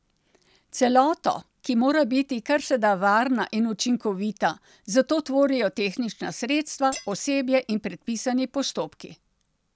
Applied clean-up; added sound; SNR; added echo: none; Shatter; 15 dB; none.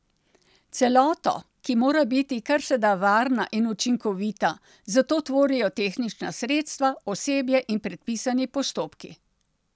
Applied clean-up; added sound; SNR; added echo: none; none; none; none.